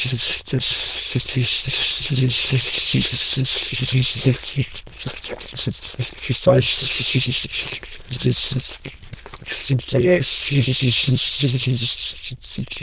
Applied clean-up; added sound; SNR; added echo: neural diffusion model UNIVERSE++.